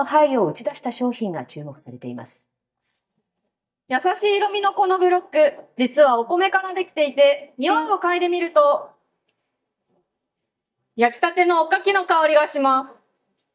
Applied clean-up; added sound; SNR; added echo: neural mask model DeepFilterNet 3.